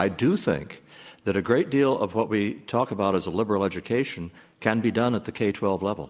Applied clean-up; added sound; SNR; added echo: none; none; none; none.